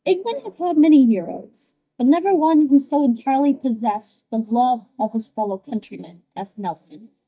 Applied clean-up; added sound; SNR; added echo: neural mask model DeepFilterNet 3.